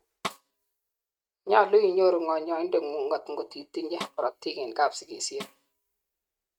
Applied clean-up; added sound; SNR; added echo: neural mask model RNNoise.